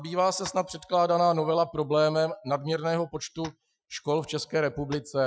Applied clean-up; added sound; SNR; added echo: classical method Wiener filter.